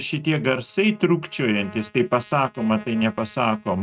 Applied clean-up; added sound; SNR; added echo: neural mask model RNNoise.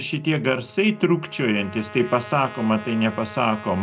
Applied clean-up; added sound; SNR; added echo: none; Trumpet; 18 dB; none.